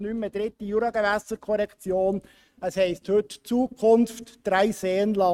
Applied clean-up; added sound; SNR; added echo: neural mask model RNNoise.